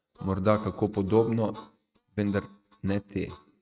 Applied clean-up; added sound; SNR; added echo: neural mask model RNNoise.